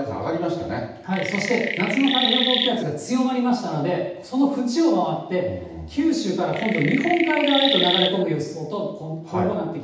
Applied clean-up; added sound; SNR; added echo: none; Chirp, tweet; 2 dB; reverberation time 0.9 s.